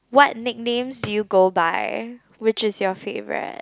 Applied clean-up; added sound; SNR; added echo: none; Drawer open or close; 18 dB; none.